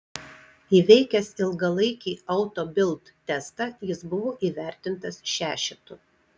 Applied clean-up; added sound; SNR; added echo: none; none; none; none.